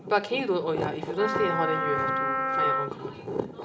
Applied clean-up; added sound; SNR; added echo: none; Wind instrument, woodwind instrument; 0 dB; reverberation time 2.0 s.